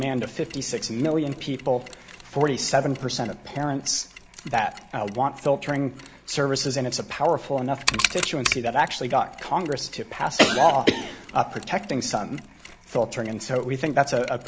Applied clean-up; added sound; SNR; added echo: none; Mechanisms; 12 dB; none.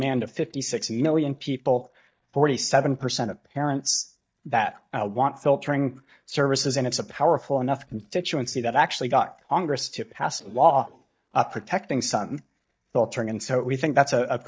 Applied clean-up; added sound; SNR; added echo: neural mask model DeepFilterNet 3.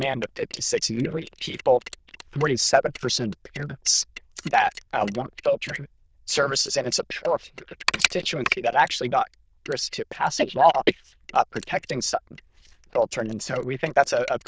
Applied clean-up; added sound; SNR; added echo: neural diffusion model UNIVERSE++.